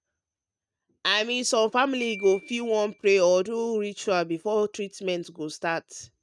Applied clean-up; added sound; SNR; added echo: neural mask model RNNoise.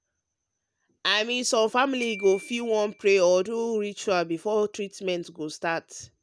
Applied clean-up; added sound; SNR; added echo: none; Glockenspiel; 20 dB; none.